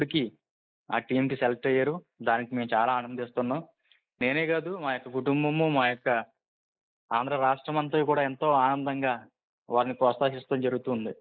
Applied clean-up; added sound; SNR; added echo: neural mask model Resemble Enhance denoiser.